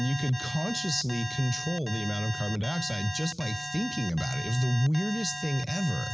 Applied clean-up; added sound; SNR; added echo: none; Alarm; 7 dB; none.